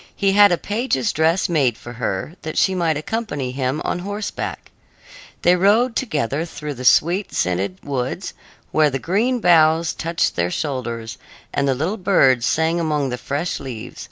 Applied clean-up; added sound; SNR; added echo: none; none; none; none.